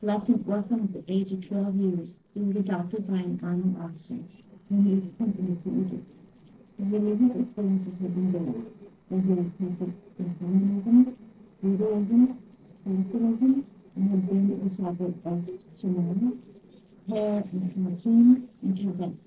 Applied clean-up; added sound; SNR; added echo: neural separator model SepFormer DNS4.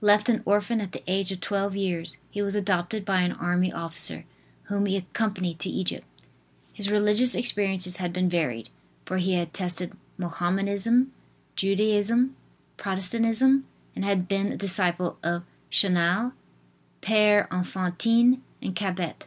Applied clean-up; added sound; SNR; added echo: none; none; none; none.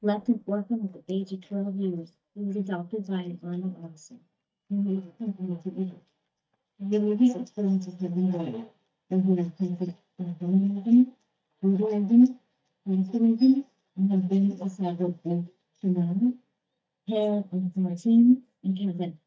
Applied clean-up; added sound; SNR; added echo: neural mask model DeepFilterNet 3.